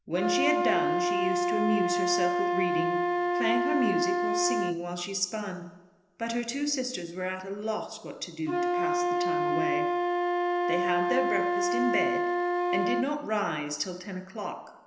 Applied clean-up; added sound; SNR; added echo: none; Wind instrument, woodwind instrument; -3 dB; reverberation time 0.8 s.